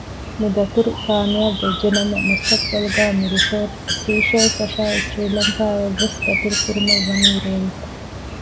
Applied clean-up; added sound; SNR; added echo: none; Bird; 2 dB; none.